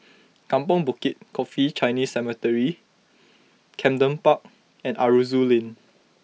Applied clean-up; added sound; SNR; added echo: none; none; none; none.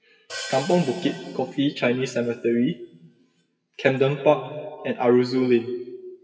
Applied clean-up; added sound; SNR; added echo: classical method WPE with log-MMSE.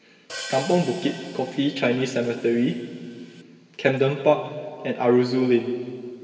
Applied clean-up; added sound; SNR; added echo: none; Hi-hat; 16 dB; reverberation time 2.3 s.